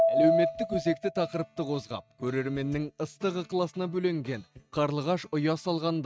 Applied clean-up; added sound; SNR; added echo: neural mask model RNNoise.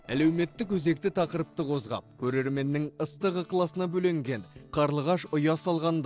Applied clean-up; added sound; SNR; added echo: neural separator model SepFormer DNS4.